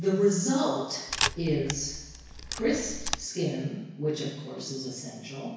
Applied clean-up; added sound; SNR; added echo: none; Camera; 4 dB; reverberation time 1.1 s.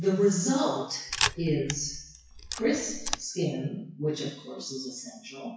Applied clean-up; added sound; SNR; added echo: classical method WPE with log-MMSE.